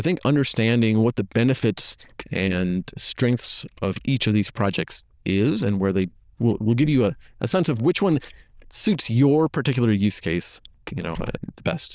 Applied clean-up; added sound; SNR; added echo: neural diffusion model UNIVERSE++.